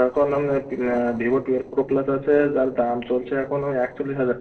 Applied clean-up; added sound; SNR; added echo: neural separator model SepFormer DNS4.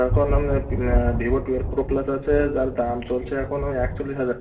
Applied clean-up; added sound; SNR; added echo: none; Thunder; 2 dB; reverberation time 0.7 s.